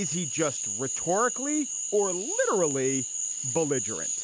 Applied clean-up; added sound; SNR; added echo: none; Cricket / Frog; 2 dB; none.